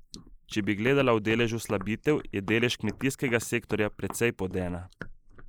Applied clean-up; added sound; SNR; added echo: neural mask model Resemble Enhance denoiser.